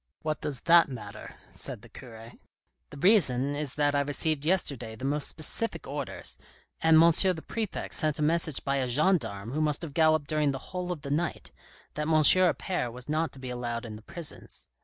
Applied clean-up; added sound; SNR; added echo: none; none; none; none.